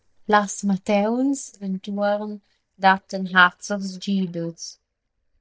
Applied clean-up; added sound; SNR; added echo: neural mask model DeepFilterNet 3.